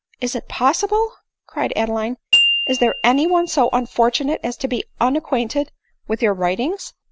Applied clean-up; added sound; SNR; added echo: none; Glockenspiel; 4 dB; none.